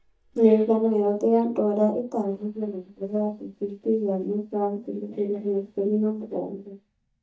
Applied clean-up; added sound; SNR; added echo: neural mask model DeepFilterNet 3.